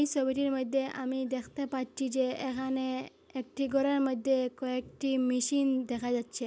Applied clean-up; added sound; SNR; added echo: none; none; none; none.